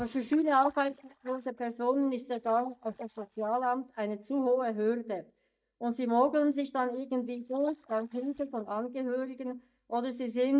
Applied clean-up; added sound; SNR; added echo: neural mask model DeepFilterNet 3.